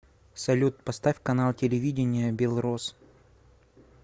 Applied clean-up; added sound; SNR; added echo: none; none; none; none.